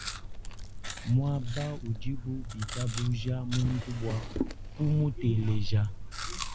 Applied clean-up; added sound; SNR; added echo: none; Drawer open or close + Chewing, mastication; 4 dB; none.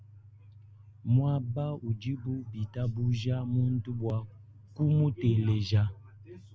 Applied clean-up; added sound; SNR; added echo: none; none; none; none.